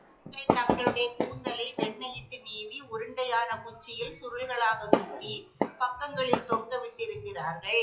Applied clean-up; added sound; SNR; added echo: classical method WPE with log-MMSE.